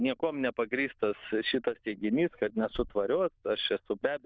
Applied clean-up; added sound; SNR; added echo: neural diffusion model UNIVERSE++.